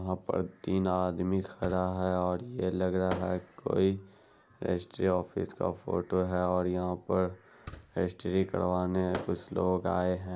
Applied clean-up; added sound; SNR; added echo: none; Fireworks; 19 dB; none.